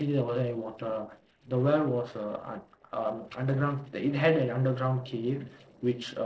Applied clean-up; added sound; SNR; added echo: neural separator model SepFormer DNS4.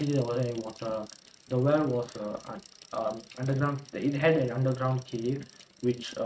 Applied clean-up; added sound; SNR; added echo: neural mask model RNNoise.